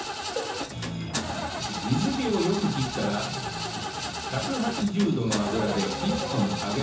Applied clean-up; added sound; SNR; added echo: none; Engine starting / Car; 4 dB; reverberation time 0.6 s.